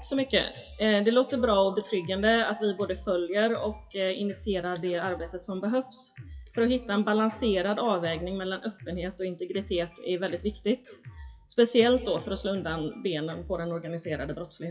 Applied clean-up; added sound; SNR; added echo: classical method WPE with log-MMSE.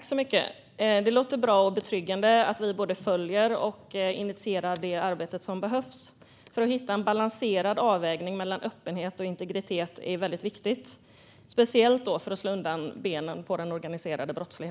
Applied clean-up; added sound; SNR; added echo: none; none; none; none.